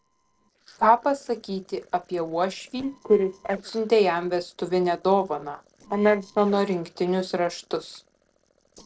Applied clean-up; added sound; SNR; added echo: neural separator model SepFormer DNS4.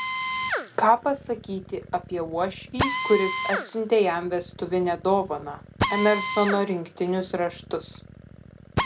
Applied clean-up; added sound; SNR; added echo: none; Drill; 5 dB; none.